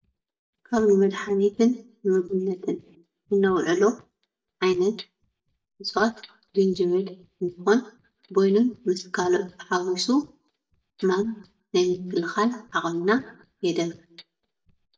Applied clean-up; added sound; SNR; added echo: neural mask model DeepFilterNet 3.